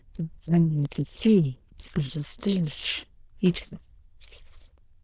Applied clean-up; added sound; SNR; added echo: neural diffusion model UNIVERSE++.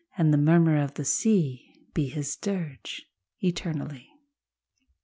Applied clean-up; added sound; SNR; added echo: none; none; none; none.